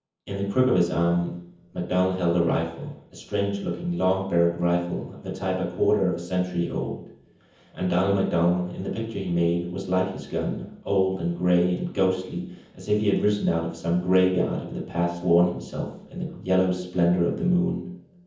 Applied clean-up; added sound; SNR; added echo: none; none; none; reverberation time 0.7 s.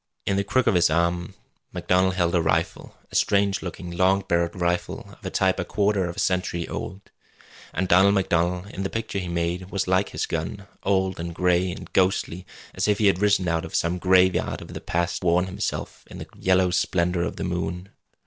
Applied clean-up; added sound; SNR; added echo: none; none; none; none.